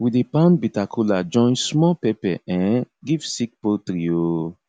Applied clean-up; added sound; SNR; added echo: none; none; none; none.